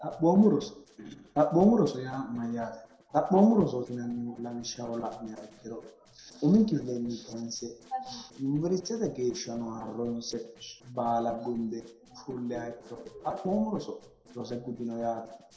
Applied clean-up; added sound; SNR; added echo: neural separator model SepFormer DNS4.